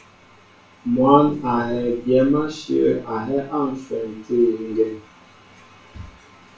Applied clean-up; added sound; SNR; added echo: none; none; none; reverberation time 0.3 s.